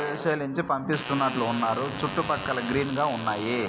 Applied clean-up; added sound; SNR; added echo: none; Fart; 10 dB; none.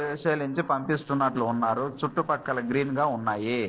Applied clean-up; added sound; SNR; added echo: neural separator model SepFormer DNS4.